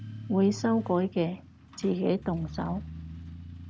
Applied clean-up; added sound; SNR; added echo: none; Truck; 13 dB; none.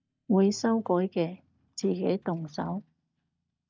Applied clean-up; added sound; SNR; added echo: neural mask model DeepFilterNet 3.